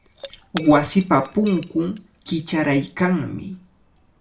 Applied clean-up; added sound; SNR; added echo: none; Shatter / Crushing; 19 dB; reverberation time 0.3 s.